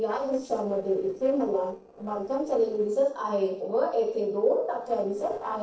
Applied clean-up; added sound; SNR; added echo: neural separator model SepFormer DNS4.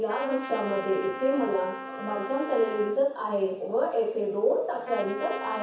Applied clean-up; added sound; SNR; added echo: none; Trumpet; 11 dB; reverberation time 0.6 s.